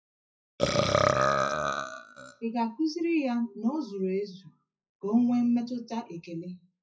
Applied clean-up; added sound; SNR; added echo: classical method WPE with log-MMSE.